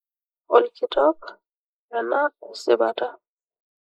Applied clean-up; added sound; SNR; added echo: neural mask model Resemble Enhance denoiser.